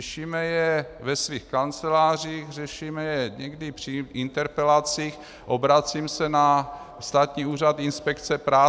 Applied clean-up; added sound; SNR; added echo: none; none; none; none.